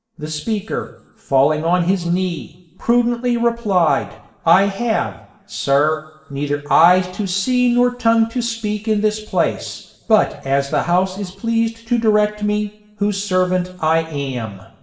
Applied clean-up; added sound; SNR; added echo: none; none; none; reverberation time 0.7 s.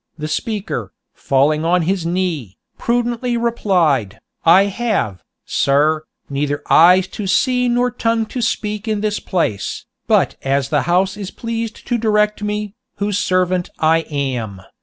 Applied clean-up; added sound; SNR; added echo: none; none; none; none.